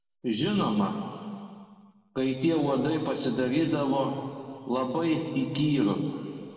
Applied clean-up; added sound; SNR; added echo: none; none; none; reverberation time 2.2 s.